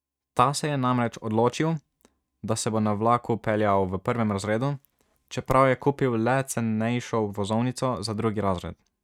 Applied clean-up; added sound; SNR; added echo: neural mask model RNNoise.